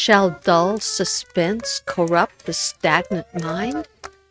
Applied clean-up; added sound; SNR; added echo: neural mask model RNNoise.